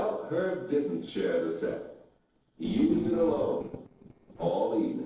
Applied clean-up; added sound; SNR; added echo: neural separator model SepFormer DNS4.